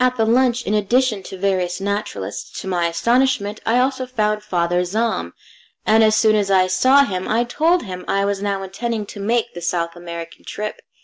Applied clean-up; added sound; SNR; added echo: none; none; none; none.